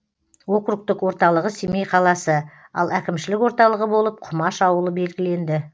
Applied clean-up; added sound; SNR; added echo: none; none; none; none.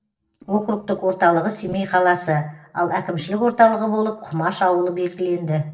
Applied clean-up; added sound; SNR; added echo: neural separator model SepFormer DNS4.